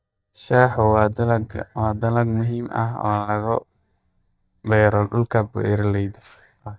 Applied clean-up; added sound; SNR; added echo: neural mask model DeepFilterNet 3.